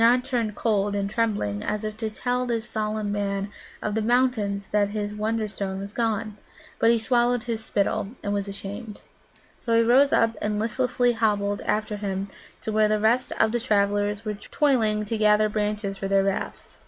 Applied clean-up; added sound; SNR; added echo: none; none; none; none.